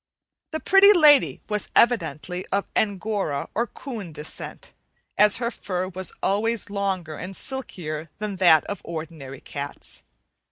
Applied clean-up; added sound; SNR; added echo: none; none; none; none.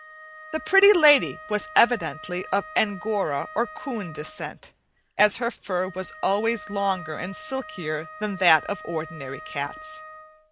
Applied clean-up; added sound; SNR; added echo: none; Wind instrument, woodwind instrument; 16 dB; none.